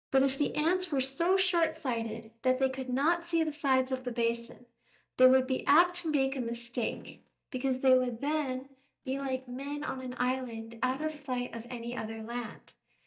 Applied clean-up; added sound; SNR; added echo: neural mask model DeepFilterNet 3.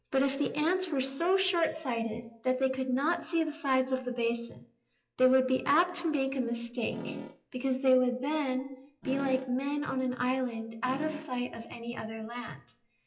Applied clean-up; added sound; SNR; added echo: classical method WPE with log-MMSE.